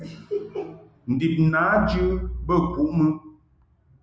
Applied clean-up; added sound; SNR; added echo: none; none; none; none.